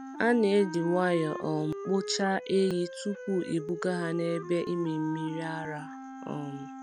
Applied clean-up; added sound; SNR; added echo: none; Wind instrument, woodwind instrument; 10 dB; none.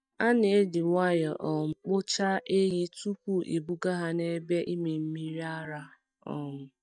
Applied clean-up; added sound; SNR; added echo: neural mask model DeepFilterNet 3.